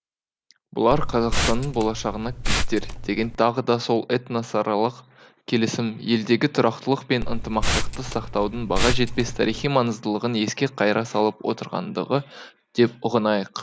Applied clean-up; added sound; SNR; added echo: none; Liquid; 1 dB; none.